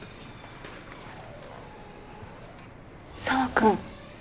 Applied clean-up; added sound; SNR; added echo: none; Drill; 18 dB; none.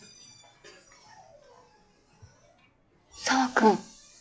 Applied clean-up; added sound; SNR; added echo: classical method log-MMSE.